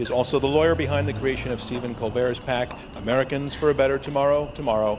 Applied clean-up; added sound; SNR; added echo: none; Engine; 11 dB; none.